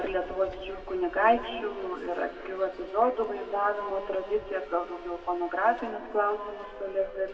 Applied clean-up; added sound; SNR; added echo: none; Subway, metro, underground; 19 dB; reverberation time 1.6 s.